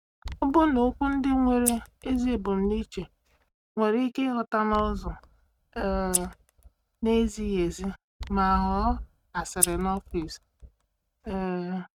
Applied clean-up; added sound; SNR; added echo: neural mask model RNNoise.